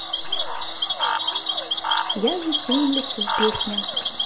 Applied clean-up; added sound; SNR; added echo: none; Cricket / Frog; -3 dB; none.